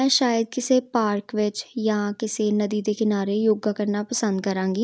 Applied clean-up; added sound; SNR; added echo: none; none; none; none.